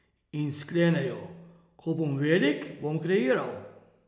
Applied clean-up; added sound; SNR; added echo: none; none; none; none.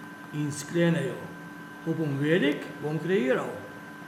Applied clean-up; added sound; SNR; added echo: none; Engine; 14 dB; none.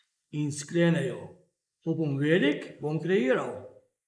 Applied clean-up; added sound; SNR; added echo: neural mask model Resemble Enhance denoiser.